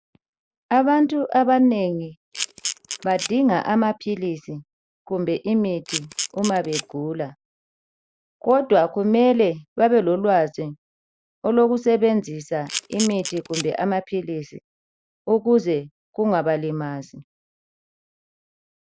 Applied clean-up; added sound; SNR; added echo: neural mask model Resemble Enhance denoiser.